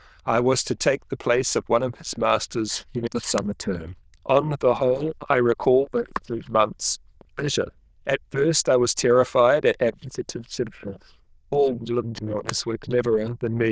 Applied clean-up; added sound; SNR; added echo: neural diffusion model UNIVERSE++.